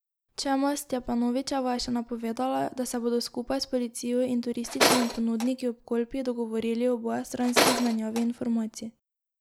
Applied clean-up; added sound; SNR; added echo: none; Tools; 0 dB; none.